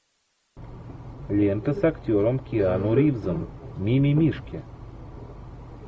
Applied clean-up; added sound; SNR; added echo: none; none; none; none.